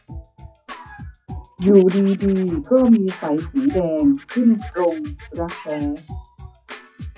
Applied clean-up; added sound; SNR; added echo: classical method WPE with log-MMSE.